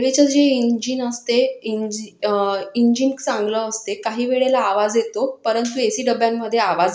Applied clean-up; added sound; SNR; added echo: none; none; none; none.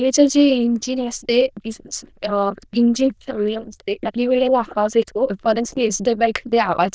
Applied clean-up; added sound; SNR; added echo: neural diffusion model UNIVERSE++.